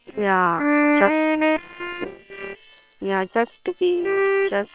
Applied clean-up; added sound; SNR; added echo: neural separator model SepFormer WHAM!.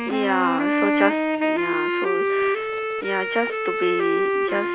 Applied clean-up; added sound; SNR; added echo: none; Wind instrument, woodwind instrument; -4 dB; none.